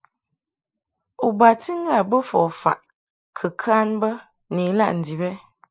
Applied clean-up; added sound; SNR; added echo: neural mask model Resemble Enhance denoiser.